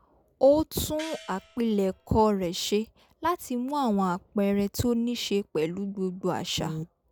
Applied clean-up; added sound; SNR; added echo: none; Gong; 20 dB; none.